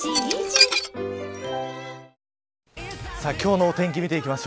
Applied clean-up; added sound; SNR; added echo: none; Dishes, pots, and pans / Glass; -4 dB; none.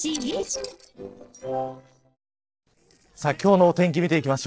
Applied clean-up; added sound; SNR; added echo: neural separator model SepFormer DNS4.